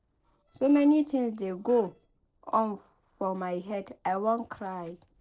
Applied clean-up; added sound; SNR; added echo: neural separator model SepFormer DNS4.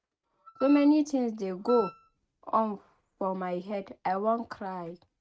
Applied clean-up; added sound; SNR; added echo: neural mask model RNNoise.